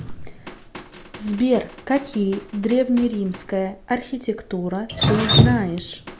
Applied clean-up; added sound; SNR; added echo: none; Drip; 2 dB; none.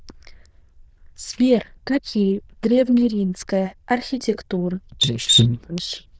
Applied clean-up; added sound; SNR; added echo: neural diffusion model UNIVERSE++.